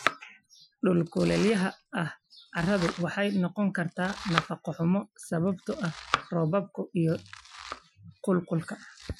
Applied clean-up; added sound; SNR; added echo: classical method Wiener filter.